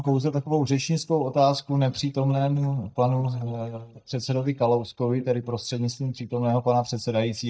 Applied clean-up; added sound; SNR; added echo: neural mask model DeepFilterNet 3.